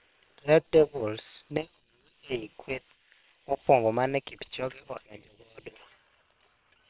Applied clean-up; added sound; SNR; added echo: neural separator model SepFormer WHAM!.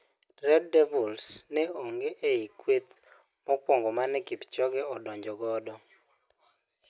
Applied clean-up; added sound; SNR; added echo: none; none; none; none.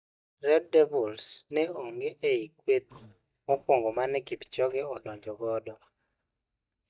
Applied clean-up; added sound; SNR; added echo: neural mask model DeepFilterNet 3.